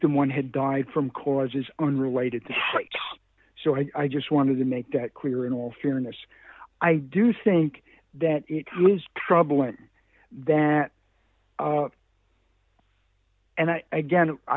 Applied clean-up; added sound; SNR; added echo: none; none; none; none.